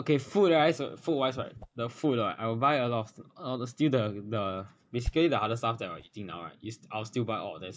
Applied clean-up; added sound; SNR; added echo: neural mask model DeepFilterNet 3.